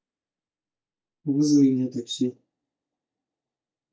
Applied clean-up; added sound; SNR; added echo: neural mask model DeepFilterNet 3.